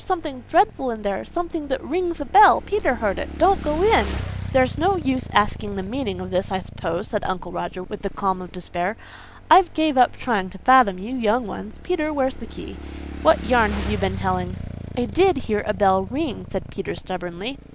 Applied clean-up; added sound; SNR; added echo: none; Motorcycle / Engine; 12 dB; none.